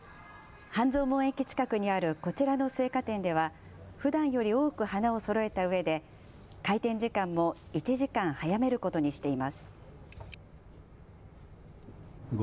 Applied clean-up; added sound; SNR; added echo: none; none; none; none.